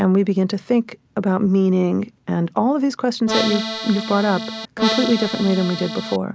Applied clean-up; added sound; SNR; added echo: none; Accordion; 5 dB; none.